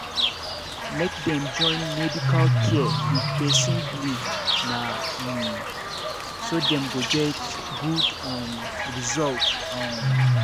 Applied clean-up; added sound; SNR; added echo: none; Bird / Fowl; -4 dB; none.